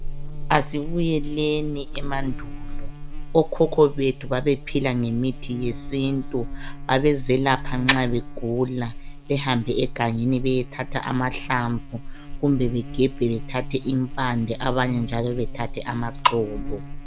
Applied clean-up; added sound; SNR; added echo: none; Buzz; 6 dB; none.